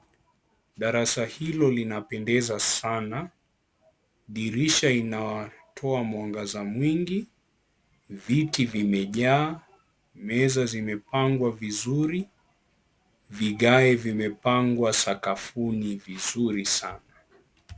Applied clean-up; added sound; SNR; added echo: none; none; none; none.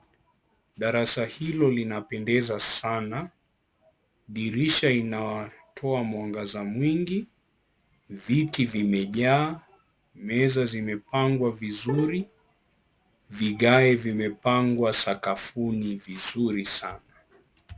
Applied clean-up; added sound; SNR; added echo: none; Bowed string instrument; 10 dB; none.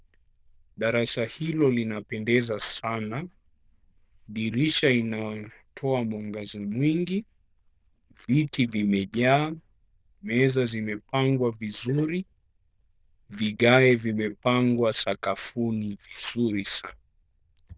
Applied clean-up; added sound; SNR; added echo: neural diffusion model UNIVERSE++.